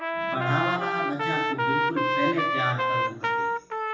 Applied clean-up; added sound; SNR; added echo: none; Trumpet; -4 dB; reverberation time 0.9 s.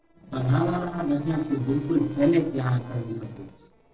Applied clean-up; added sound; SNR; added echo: neural separator model SepFormer DNS4.